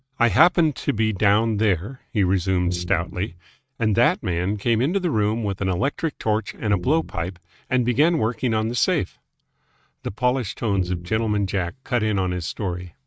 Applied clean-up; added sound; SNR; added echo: neural mask model RNNoise.